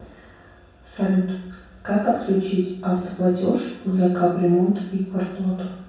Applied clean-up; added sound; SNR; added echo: none; none; none; reverberation time 0.7 s.